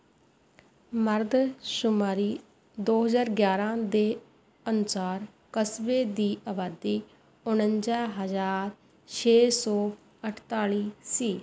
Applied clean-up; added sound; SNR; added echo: none; none; none; none.